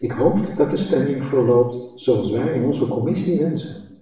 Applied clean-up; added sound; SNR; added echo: none; none; none; reverberation time 0.7 s.